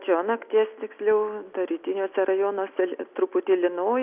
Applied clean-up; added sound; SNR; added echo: none; none; none; none.